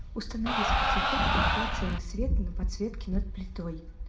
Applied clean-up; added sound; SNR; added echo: none; Crowd; -3 dB; reverberation time 0.5 s.